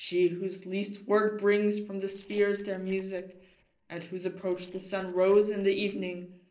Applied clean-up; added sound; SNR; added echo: neural separator model SepFormer DNS4.